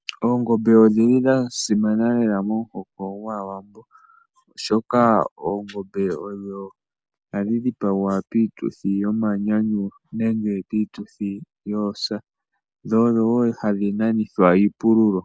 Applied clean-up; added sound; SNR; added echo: none; none; none; none.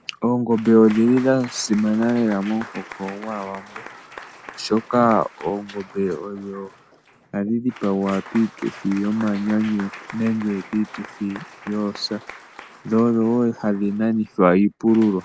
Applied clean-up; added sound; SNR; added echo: none; Applause / Crowd; 19 dB; none.